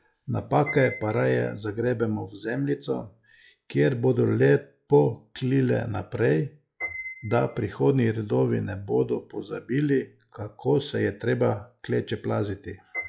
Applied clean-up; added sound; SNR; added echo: classical method log-MMSE.